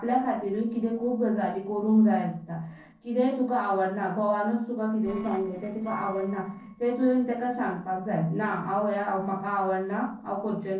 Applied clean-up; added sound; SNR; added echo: neural separator model SepFormer DNS4.